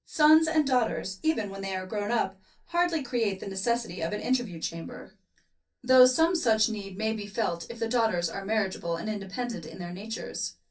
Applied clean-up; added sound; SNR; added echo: none; none; none; reverberation time 0.3 s.